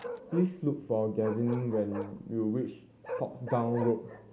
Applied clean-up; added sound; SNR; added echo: none; Bark; 11 dB; none.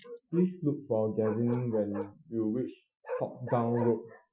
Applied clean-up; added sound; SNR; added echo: classical method Wiener filter.